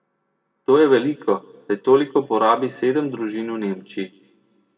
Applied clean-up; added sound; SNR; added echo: none; none; none; reverberation time 0.8 s.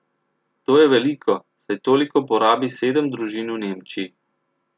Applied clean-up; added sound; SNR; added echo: none; none; none; none.